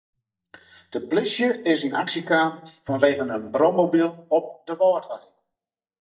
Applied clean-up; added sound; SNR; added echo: neural mask model DeepFilterNet 3.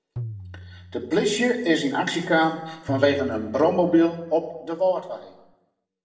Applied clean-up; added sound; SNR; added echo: none; Tabla; 16 dB; reverberation time 0.8 s.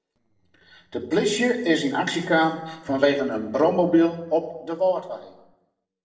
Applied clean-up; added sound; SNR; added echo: neural separator model SepFormer DNS4.